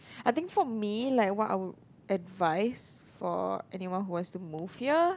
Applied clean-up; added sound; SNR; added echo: none; none; none; none.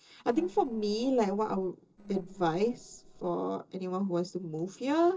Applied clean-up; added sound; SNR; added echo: neural separator model SepFormer DNS4.